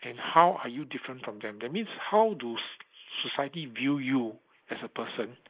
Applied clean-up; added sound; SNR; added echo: neural mask model Resemble Enhance denoiser.